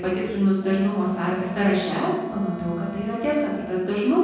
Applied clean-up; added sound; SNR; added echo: none; Wind instrument, woodwind instrument; 13 dB; reverberation time 1.3 s.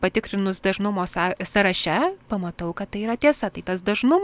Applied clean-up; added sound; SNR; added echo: none; none; none; none.